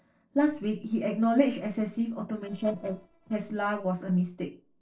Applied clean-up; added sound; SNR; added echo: neural separator model SepFormer DNS4.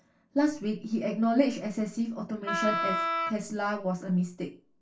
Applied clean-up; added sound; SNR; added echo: none; Wind instrument, woodwind instrument; 1 dB; reverberation time 0.3 s.